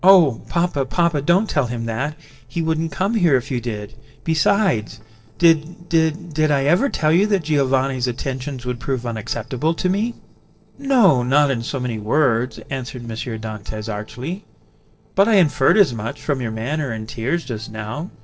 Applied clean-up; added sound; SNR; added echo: neural separator model SepFormer DNS4.